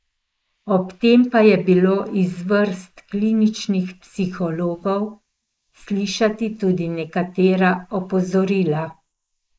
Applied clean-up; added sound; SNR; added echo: neural mask model Resemble Enhance denoiser.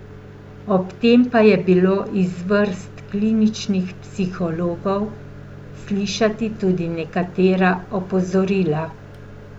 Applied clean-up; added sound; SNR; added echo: none; Microwave oven; 18 dB; none.